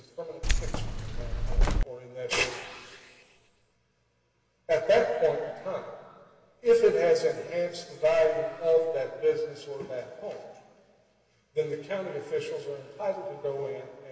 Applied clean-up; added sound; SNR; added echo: none; Keys jangling; -4 dB; reverberation time 2.3 s.